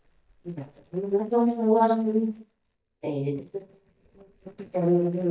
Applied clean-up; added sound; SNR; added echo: neural mask model DeepFilterNet 3.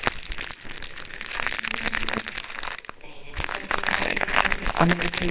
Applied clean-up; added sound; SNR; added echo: neural separator model SepFormer WHAMR!.